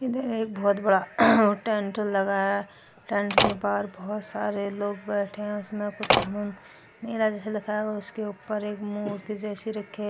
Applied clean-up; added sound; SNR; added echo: none; Slam; -1 dB; none.